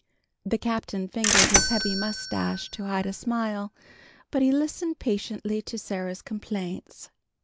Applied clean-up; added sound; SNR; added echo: none; Bell / Mechanisms; -2 dB; none.